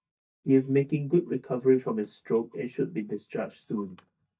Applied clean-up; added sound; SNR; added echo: neural mask model DeepFilterNet 3.